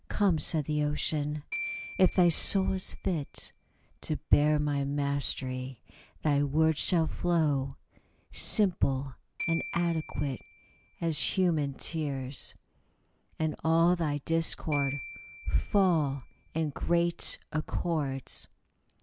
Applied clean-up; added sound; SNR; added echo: none; Glockenspiel; 15 dB; none.